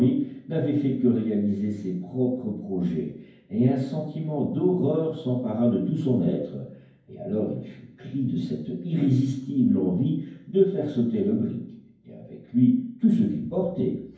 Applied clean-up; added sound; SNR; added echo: none; none; none; reverberation time 0.9 s.